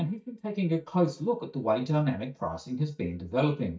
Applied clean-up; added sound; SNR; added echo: neural mask model DeepFilterNet 3.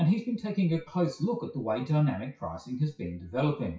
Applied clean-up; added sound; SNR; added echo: classical method WPE with log-MMSE.